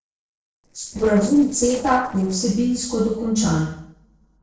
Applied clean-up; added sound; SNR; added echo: neural separator model SepFormer DNS4.